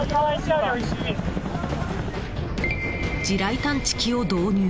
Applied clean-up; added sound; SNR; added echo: none; Car passing by / Accelerating, revving, vroom; 19 dB; none.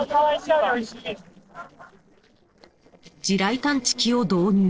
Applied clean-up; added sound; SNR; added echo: neural separator model SepFormer DNS4.